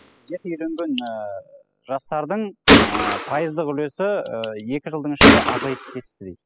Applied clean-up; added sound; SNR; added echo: classical method spectral subtraction.